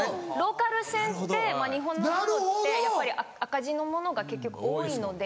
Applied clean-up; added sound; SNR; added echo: none; none; none; none.